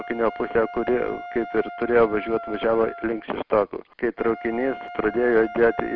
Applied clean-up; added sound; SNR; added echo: none; Wind instrument, woodwind instrument; 14 dB; none.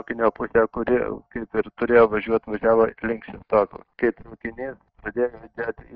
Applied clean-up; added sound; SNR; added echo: neural mask model DeepFilterNet 3.